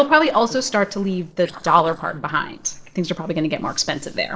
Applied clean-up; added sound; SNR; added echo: neural separator model SepFormer DNS4.